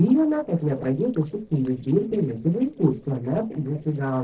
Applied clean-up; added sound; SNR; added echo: neural separator model SepFormer DNS4.